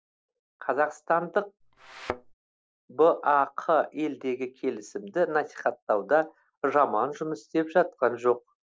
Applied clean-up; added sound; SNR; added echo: neural separator model SepFormer DNS4.